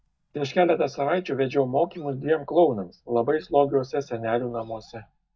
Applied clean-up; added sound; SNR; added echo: neural mask model DeepFilterNet 3.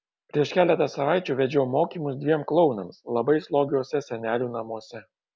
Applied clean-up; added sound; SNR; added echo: none; none; none; none.